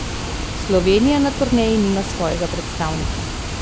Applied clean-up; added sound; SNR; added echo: none; Water; 5 dB; none.